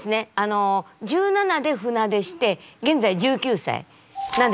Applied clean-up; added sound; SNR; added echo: none; none; none; none.